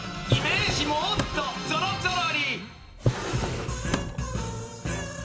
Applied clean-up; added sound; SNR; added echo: none; Drawer open or close; 2 dB; reverberation time 1.9 s.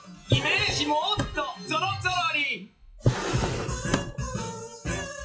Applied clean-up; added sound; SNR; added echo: classical method WPE with log-MMSE.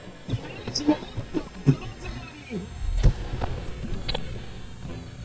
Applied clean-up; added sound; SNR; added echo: neural mask model DeepFilterNet 3.